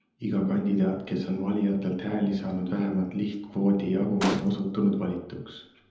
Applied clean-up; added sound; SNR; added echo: none; Gunshot, gunfire; 6 dB; reverberation time 0.9 s.